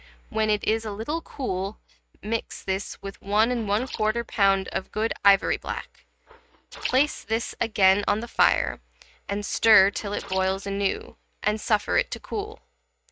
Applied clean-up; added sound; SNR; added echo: neural mask model RNNoise.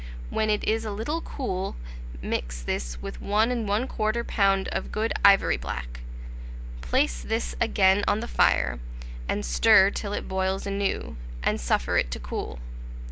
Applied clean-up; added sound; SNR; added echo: none; none; none; none.